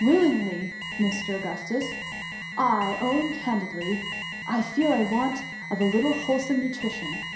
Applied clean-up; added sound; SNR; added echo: none; Alarm; 9 dB; reverberation time 0.7 s.